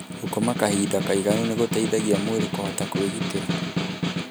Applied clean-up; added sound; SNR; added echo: none; Snare drum; 3 dB; none.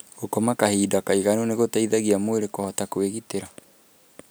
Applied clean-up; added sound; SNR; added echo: none; none; none; none.